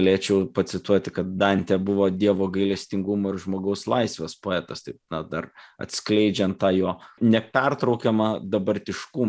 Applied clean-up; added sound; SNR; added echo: none; none; none; none.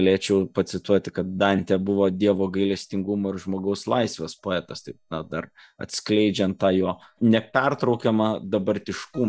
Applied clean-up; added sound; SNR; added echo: neural mask model DeepFilterNet 3.